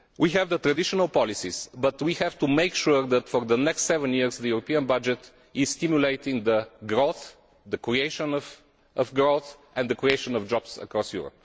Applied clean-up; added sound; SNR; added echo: none; Tap / Glass; 12 dB; none.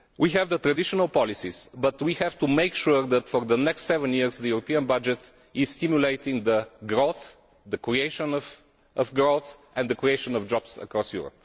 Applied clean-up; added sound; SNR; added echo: none; none; none; none.